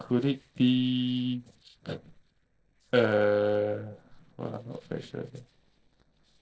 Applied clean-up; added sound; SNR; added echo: neural separator model SepFormer DNS4.